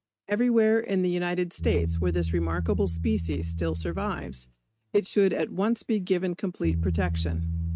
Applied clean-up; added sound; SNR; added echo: neural mask model RNNoise.